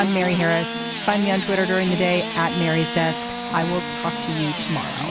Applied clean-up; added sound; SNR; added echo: none; Engine starting / Sawing; 4 dB; none.